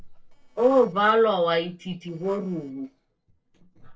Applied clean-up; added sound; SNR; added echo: neural separator model SepFormer DNS4.